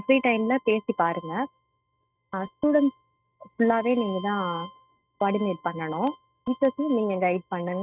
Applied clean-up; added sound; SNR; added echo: neural mask model RNNoise.